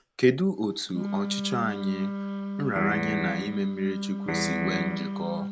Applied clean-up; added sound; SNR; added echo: none; Piano + Wind instrument, woodwind instrument; 2 dB; none.